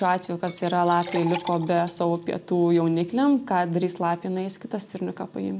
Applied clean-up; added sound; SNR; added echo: none; Liquid; 15 dB; none.